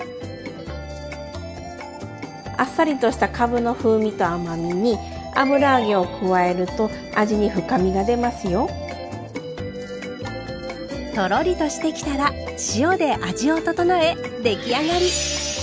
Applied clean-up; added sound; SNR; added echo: none; none; none; none.